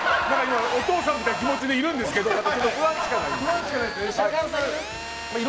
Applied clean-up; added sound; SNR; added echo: none; Telephone; 11 dB; none.